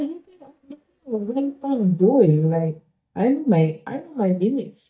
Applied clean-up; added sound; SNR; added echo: neural mask model DeepFilterNet 3.